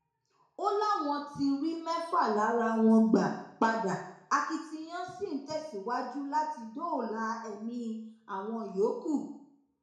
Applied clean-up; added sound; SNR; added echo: none; none; none; reverberation time 0.6 s.